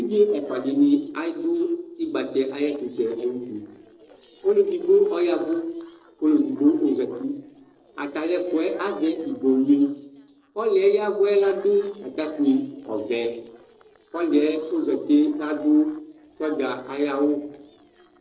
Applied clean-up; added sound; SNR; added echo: neural separator model SepFormer DNS4.